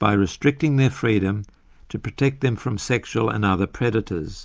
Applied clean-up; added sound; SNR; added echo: none; none; none; none.